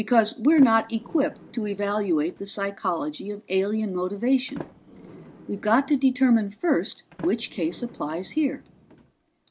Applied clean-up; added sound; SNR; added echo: none; Sliding door; 20 dB; none.